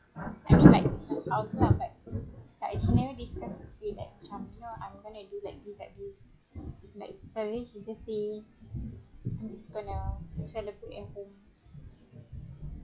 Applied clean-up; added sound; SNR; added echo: classical method log-MMSE.